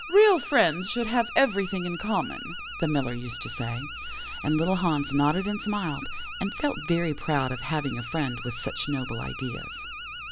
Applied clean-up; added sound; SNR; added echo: none; Alarm; 11 dB; none.